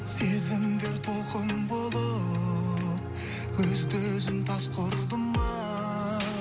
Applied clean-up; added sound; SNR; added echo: none; none; none; none.